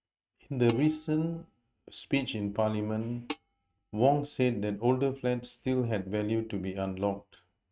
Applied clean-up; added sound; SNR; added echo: neural mask model RNNoise.